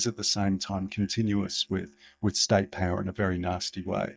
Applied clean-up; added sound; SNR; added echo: neural mask model DeepFilterNet 3.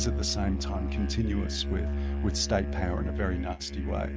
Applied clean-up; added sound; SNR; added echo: neural mask model RNNoise.